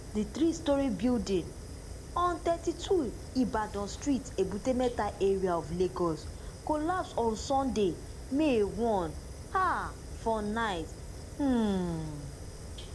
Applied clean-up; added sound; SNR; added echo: none; Fire; 11 dB; none.